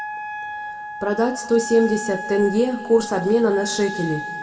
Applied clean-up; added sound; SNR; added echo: none; Wind instrument, woodwind instrument; 10 dB; reverberation time 2.0 s.